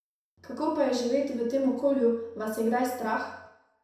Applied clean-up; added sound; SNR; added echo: none; none; none; reverberation time 0.7 s.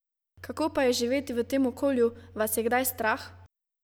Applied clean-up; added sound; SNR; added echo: none; none; none; none.